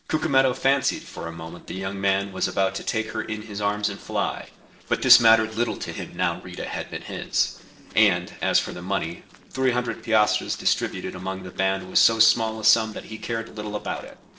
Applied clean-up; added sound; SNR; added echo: neural separator model SepFormer DNS4.